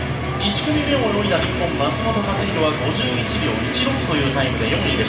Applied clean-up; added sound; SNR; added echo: none; Car; 18 dB; reverberation time 2.4 s.